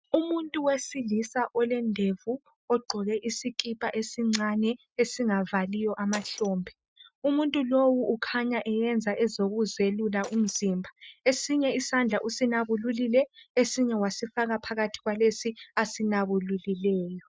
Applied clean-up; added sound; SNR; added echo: neural mask model RNNoise.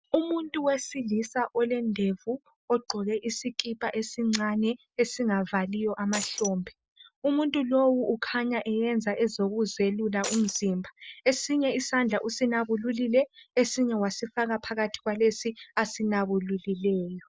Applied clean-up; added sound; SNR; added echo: none; Shatter; 6 dB; none.